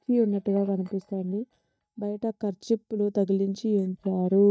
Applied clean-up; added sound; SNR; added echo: neural mask model DeepFilterNet 3.